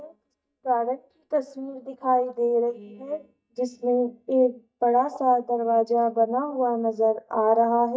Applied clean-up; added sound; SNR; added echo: neural mask model DeepFilterNet 3.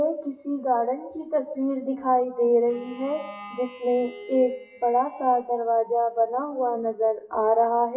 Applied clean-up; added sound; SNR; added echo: classical method WPE with log-MMSE.